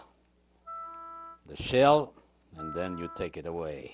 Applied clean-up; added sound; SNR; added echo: none; Wind instrument, woodwind instrument; 16 dB; none.